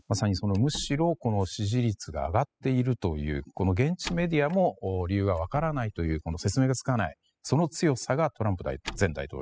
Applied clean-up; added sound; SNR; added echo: classical method spectral subtraction.